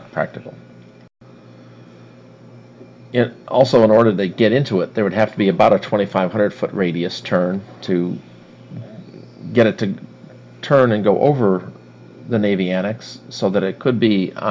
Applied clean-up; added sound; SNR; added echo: none; none; none; none.